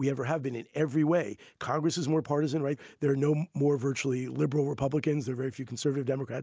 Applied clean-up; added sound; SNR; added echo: none; none; none; none.